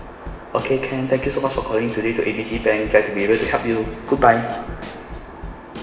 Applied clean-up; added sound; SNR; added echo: none; Snare drum / Drum kit; 15 dB; reverberation time 2.4 s.